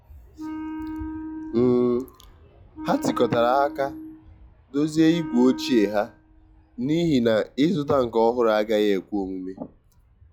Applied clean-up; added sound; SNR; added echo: classical method log-MMSE.